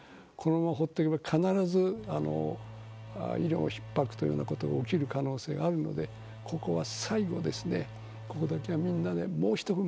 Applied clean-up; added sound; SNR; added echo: none; Engine / Domestic sounds, home sounds; 13 dB; none.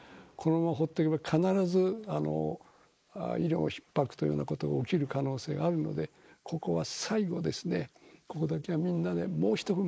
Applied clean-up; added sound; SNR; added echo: neural mask model Resemble Enhance denoiser.